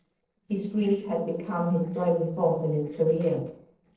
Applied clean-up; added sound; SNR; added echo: neural separator model SepFormer DNS4.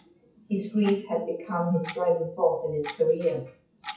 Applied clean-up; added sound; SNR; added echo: classical method WPE with log-MMSE.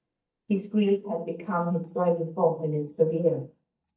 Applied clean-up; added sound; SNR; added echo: neural mask model DeepFilterNet 3.